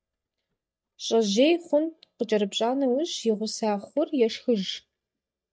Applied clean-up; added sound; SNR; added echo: neural mask model DeepFilterNet 3.